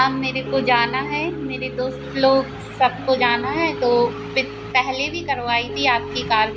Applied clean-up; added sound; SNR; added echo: none; Piano; 10 dB; none.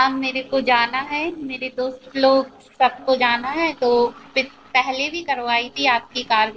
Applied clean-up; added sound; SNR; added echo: neural separator model SepFormer DNS4.